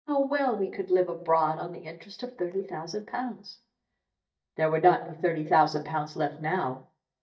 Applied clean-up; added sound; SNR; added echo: neural mask model DeepFilterNet 3.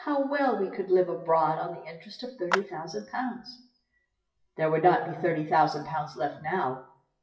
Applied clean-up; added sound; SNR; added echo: classical method WPE with log-MMSE.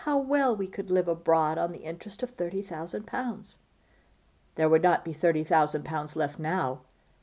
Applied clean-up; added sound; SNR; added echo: none; none; none; none.